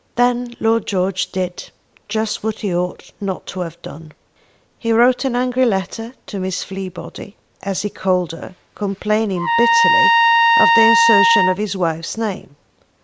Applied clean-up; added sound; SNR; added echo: none; Trumpet; -5 dB; none.